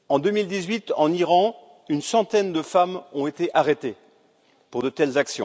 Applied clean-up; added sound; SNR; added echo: none; none; none; none.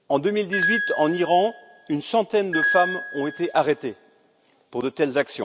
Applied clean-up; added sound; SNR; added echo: none; Piano; 5 dB; none.